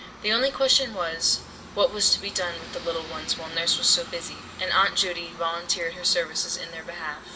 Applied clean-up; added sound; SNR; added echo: none; Aircraft; 15 dB; reverberation time 1.9 s.